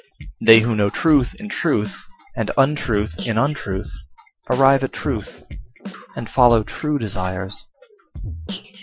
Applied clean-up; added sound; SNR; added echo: classical method Wiener filter.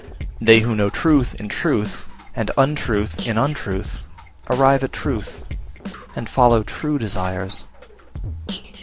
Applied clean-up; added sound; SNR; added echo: none; Drum kit; 11 dB; none.